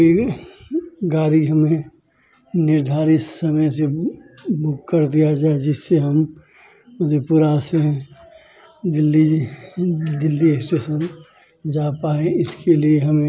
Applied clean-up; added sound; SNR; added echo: none; none; none; none.